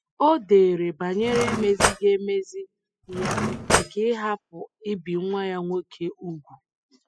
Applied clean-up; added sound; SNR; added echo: classical method spectral subtraction.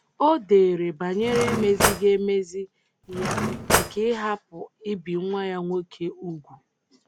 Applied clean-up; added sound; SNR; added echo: none; Cutlery, silverware / Drawer open or close; 1 dB; none.